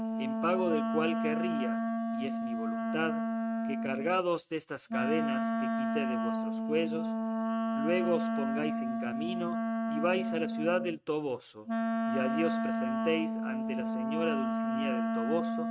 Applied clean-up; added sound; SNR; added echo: neural mask model RNNoise.